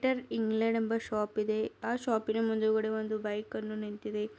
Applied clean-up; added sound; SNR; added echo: none; none; none; none.